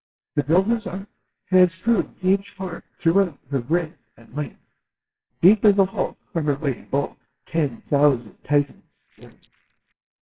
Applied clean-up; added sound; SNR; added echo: neural separator model SepFormer WHAMR!.